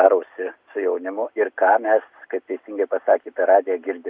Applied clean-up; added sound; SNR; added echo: none; none; none; none.